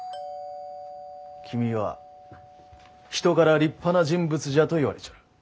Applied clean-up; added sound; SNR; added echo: none; Doorbell; 17 dB; none.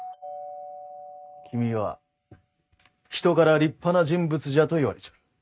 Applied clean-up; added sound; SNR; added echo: neural mask model RNNoise.